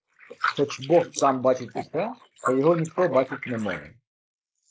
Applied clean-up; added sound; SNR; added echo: neural mask model Resemble Enhance denoiser.